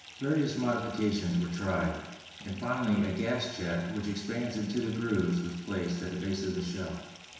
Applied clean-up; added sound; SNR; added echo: none; Fill (with liquid) / Bathtub (filling or washing); 18 dB; reverberation time 1.0 s.